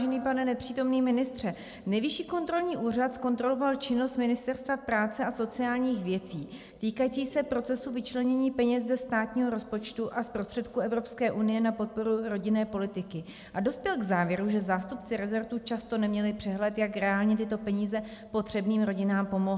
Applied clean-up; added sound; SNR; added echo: none; none; none; none.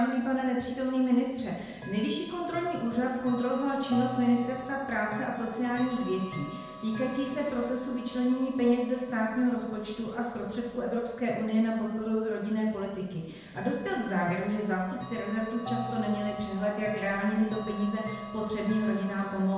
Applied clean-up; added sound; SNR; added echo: none; Chime / Clock; 14 dB; reverberation time 0.9 s.